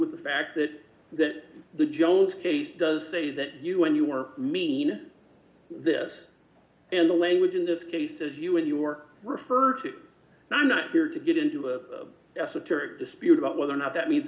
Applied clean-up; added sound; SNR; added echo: none; none; none; none.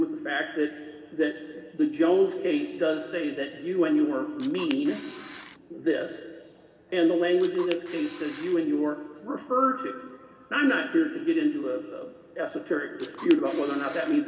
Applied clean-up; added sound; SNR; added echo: none; Camera; 14 dB; reverberation time 2.5 s.